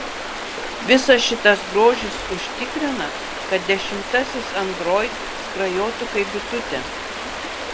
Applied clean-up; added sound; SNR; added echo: none; Stream; 7 dB; none.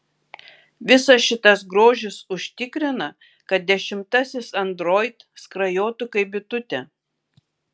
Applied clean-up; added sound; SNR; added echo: none; none; none; none.